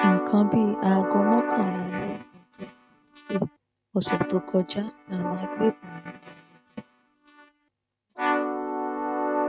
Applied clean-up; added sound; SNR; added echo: neural mask model RNNoise.